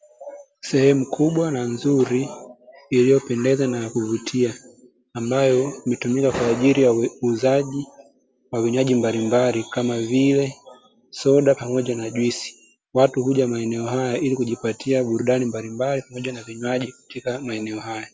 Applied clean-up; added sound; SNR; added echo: none; none; none; none.